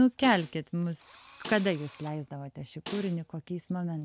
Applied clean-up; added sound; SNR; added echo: none; Engine / Drill + Snare drum; 15 dB; none.